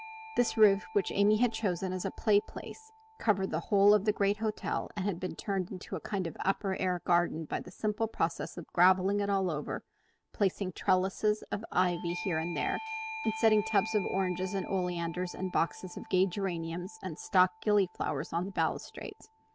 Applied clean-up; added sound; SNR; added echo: none; Doorbell; 17 dB; none.